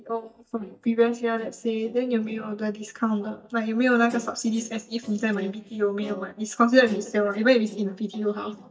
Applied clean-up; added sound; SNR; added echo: neural mask model DeepFilterNet 3.